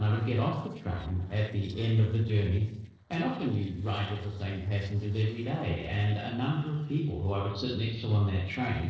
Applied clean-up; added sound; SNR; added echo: neural separator model SepFormer DNS4.